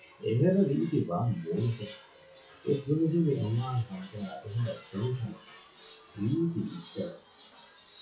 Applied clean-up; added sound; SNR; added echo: classical method WPE with log-MMSE.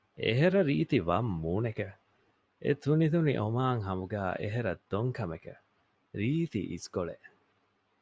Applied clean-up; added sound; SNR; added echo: none; none; none; none.